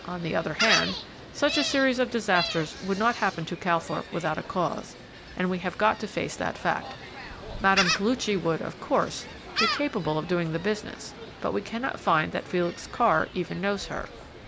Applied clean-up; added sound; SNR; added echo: none; Gull, seagull; 7 dB; none.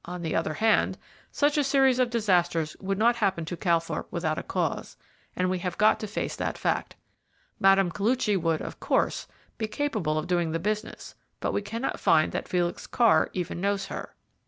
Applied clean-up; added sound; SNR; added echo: none; none; none; none.